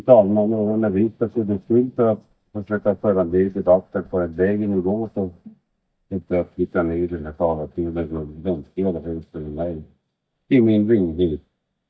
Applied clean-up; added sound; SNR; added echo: neural mask model DeepFilterNet 3.